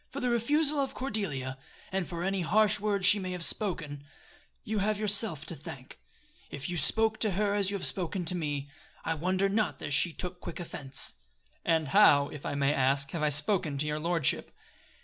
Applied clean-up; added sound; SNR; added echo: none; none; none; none.